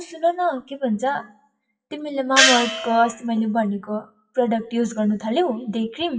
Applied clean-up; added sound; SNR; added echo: classical method WPE with log-MMSE.